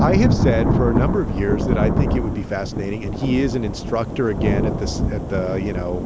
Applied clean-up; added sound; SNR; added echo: none; Thunder / Rain; -2 dB; none.